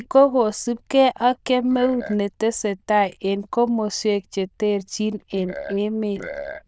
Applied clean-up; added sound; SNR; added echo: neural diffusion model UNIVERSE++.